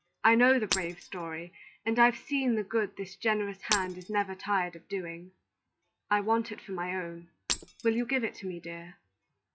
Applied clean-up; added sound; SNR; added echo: classical method log-MMSE.